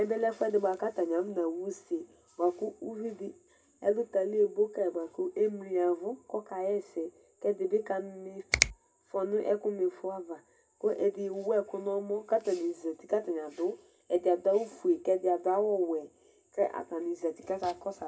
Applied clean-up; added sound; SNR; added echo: none; Finger snapping; 3 dB; reverberation time 0.2 s.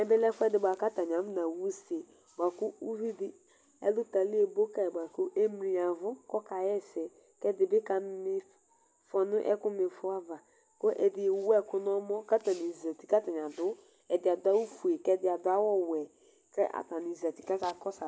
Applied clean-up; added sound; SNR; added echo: none; none; none; none.